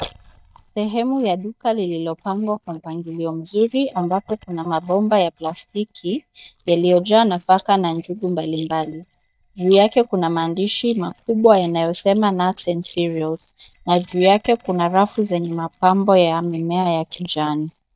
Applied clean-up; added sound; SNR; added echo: neural mask model DeepFilterNet 3.